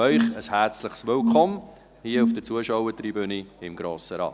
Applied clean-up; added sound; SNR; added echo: none; Brass instrument; 1 dB; none.